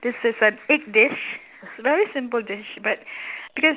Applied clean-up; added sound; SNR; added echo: none; none; none; none.